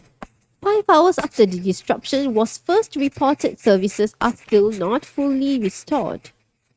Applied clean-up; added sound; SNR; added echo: neural mask model RNNoise.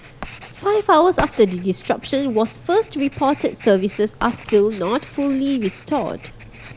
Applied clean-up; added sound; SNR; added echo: none; Writing; 16 dB; none.